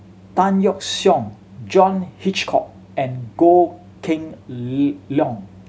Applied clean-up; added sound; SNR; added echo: none; none; none; none.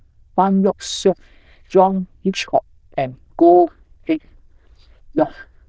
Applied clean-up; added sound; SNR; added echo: neural diffusion model UNIVERSE++.